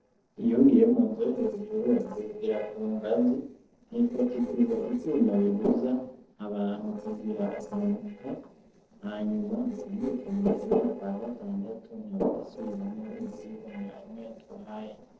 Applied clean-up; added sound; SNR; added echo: neural separator model SepFormer DNS4.